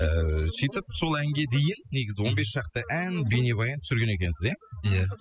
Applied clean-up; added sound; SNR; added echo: classical method spectral subtraction.